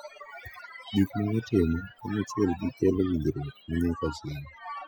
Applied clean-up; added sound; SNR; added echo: classical method spectral subtraction.